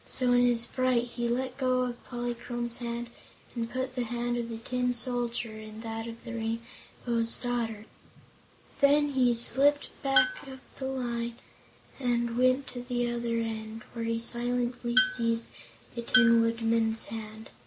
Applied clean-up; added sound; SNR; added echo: none; Tools; 2 dB; none.